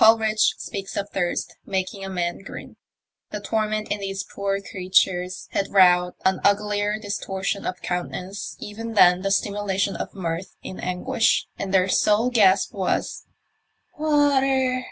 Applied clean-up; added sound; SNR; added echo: none; none; none; none.